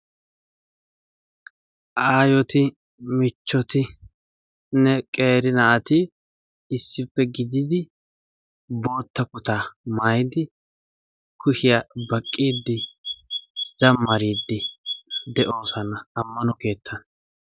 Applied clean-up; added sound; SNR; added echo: none; none; none; none.